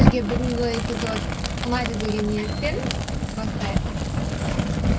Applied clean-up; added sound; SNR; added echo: none; Fire; -5 dB; reverberation time 0.4 s.